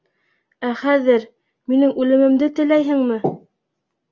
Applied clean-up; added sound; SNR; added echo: none; none; none; none.